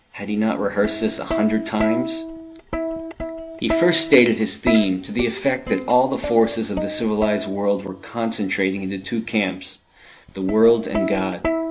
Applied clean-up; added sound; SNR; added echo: none; Plucked string instrument; 7 dB; none.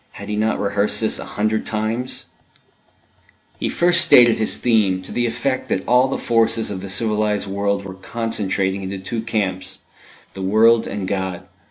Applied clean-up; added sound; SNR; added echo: none; none; none; none.